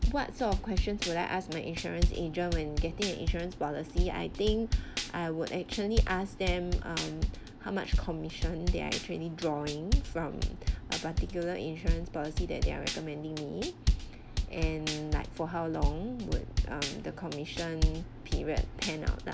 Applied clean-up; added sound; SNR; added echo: none; Drum / Drum kit; -2 dB; none.